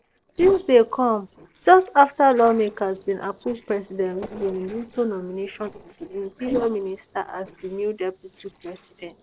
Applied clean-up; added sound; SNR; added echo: neural separator model SepFormer DNS4.